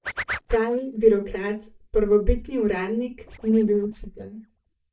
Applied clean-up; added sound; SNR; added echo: neural mask model DeepFilterNet 3.